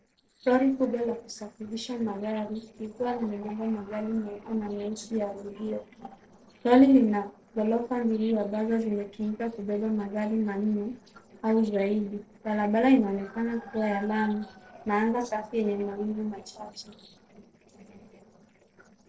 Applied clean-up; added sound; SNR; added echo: neural separator model SepFormer DNS4.